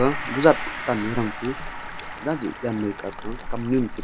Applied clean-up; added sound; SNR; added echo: none; Gong + Stream; 6 dB; none.